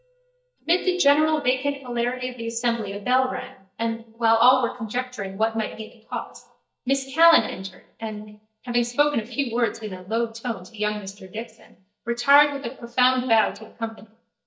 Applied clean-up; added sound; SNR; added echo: neural mask model DeepFilterNet 3.